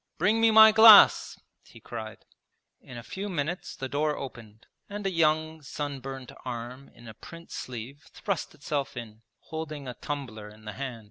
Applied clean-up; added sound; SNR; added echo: none; none; none; none.